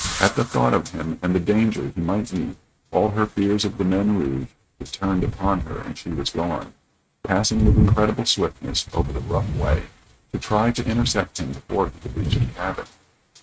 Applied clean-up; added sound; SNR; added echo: neural mask model RNNoise.